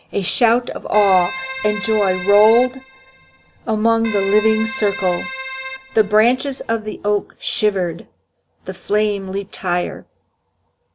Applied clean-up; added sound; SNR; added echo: none; Keyboard (musical); 10 dB; none.